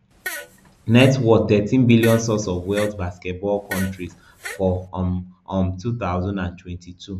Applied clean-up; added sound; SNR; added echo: none; Fart; 15 dB; none.